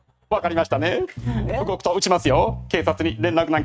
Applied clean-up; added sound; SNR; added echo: neural mask model RNNoise.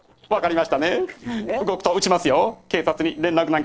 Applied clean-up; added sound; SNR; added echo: neural separator model SepFormer DNS4.